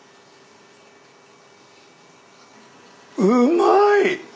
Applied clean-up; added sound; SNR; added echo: none; none; none; none.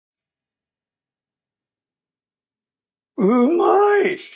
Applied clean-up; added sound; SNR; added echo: neural mask model DeepFilterNet 3.